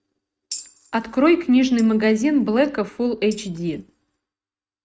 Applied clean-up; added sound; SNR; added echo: neural mask model RNNoise.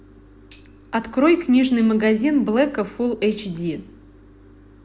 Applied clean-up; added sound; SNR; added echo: none; Tambourine; 17 dB; none.